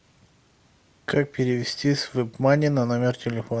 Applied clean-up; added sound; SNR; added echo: none; none; none; none.